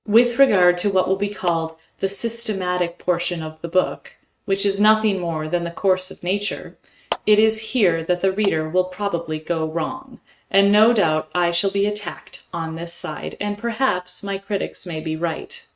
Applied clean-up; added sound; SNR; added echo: neural mask model RNNoise.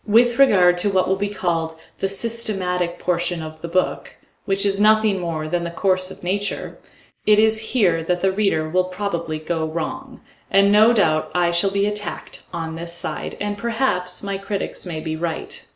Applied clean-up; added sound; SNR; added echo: neural mask model Resemble Enhance denoiser.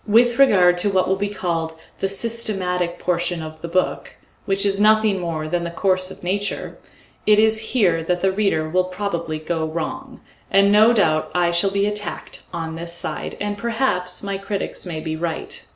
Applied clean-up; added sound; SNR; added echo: none; none; none; none.